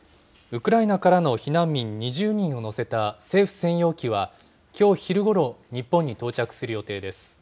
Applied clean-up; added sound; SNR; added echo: none; none; none; none.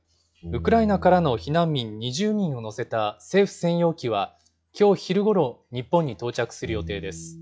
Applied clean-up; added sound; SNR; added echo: classical method log-MMSE.